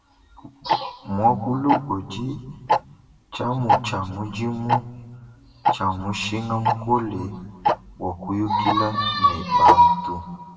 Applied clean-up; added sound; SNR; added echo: none; Tick-tock; 4 dB; reverberation time 1.3 s.